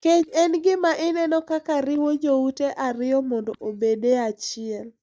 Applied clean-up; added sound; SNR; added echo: neural mask model DeepFilterNet 3.